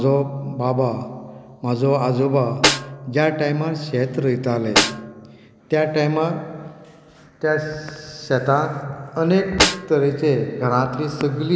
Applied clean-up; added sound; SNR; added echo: none; Snare drum; 4 dB; none.